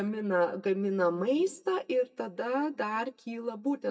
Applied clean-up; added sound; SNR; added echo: neural mask model DeepFilterNet 3.